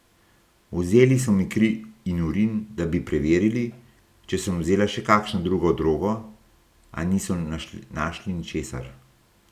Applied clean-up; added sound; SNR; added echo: none; none; none; none.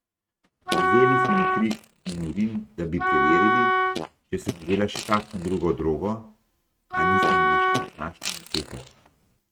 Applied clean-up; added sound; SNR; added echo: neural mask model RNNoise.